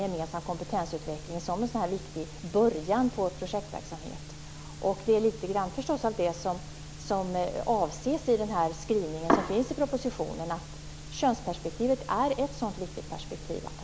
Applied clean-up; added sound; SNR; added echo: none; none; none; none.